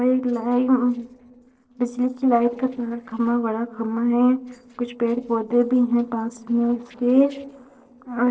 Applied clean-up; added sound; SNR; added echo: neural separator model SepFormer DNS4.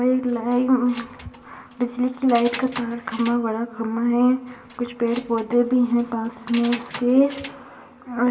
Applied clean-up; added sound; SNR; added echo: none; Keys jangling; 17 dB; reverberation time 2.7 s.